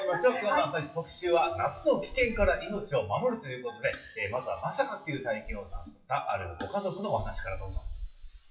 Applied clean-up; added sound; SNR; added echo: classical method WPE with log-MMSE.